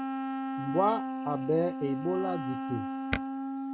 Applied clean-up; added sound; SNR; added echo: none; Wind instrument, woodwind instrument; 2 dB; none.